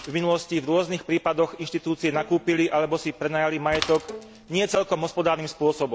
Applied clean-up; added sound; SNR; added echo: none; Bowed string instrument + Mechanisms / Bicycle; 17 dB; none.